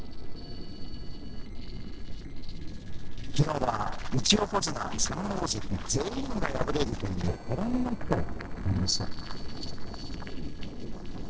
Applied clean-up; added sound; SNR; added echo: neural separator model SepFormer DNS4.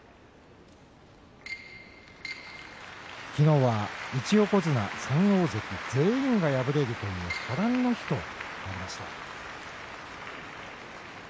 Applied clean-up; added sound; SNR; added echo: none; none; none; none.